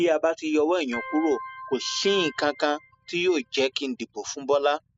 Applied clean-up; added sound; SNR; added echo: classical method spectral subtraction.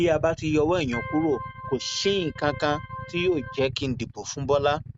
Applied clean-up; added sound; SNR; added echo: neural mask model RNNoise.